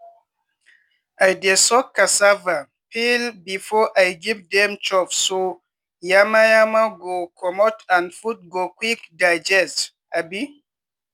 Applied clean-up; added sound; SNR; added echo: none; none; none; none.